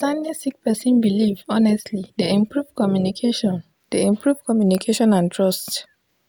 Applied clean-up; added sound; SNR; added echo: none; none; none; none.